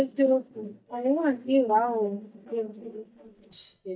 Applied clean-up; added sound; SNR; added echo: neural mask model DeepFilterNet 3.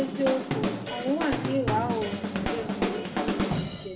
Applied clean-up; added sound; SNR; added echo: none; Drum kit; -1 dB; reverberation time 0.7 s.